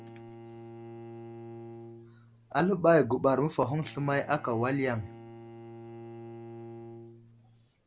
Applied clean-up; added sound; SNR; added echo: none; Bowed string instrument; 15 dB; none.